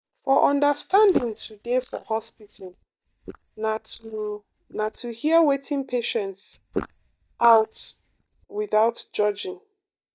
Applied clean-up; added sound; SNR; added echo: neural mask model DeepFilterNet 3.